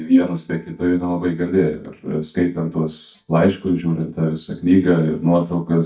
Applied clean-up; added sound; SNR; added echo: neural mask model DeepFilterNet 3.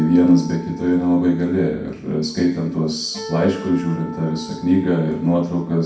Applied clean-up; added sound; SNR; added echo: none; Acoustic guitar; 18 dB; reverberation time 0.6 s.